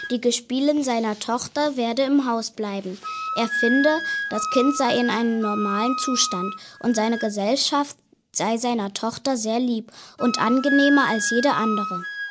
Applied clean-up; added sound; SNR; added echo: none; Wind instrument, woodwind instrument; 8 dB; none.